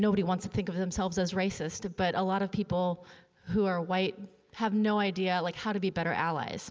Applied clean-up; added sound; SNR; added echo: none; none; none; none.